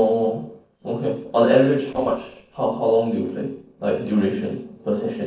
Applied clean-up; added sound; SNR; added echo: neural separator model SepFormer DNS4.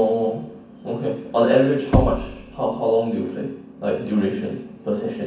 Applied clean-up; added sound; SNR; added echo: none; Knock / Wood; 4 dB; reverberation time 0.6 s.